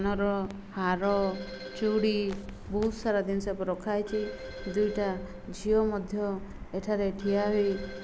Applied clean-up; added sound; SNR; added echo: none; none; none; none.